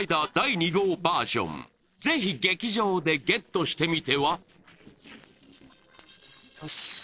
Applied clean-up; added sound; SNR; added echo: neural separator model SepFormer DNS4.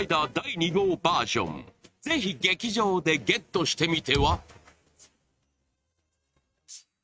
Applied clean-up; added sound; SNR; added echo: neural mask model RNNoise.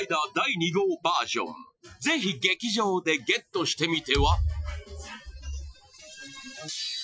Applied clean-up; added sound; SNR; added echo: classical method Wiener filter.